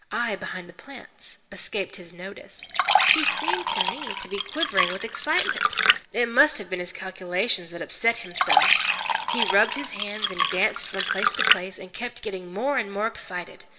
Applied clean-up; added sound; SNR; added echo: none; Fill (with liquid); -5 dB; reverberation time 1.3 s.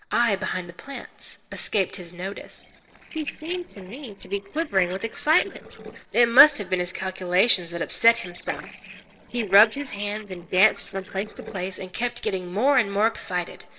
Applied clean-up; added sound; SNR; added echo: neural separator model SepFormer DNS4.